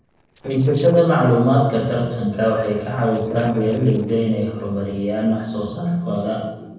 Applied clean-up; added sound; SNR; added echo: neural separator model SepFormer DNS4.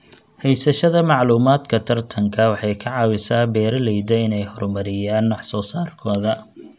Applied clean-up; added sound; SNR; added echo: none; none; none; none.